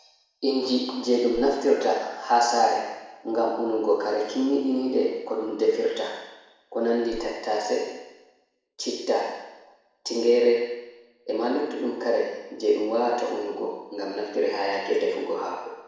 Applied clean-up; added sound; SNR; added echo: neural separator model SepFormer DNS4.